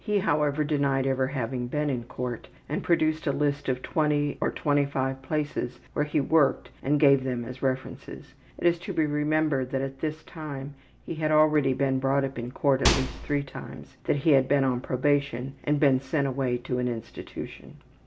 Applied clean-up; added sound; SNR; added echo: none; Microwave oven; 0 dB; none.